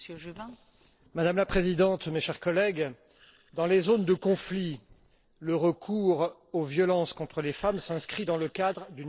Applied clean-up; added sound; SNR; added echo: neural separator model SepFormer DNS4.